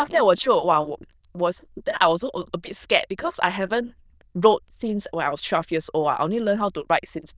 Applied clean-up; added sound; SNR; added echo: neural diffusion model UNIVERSE++.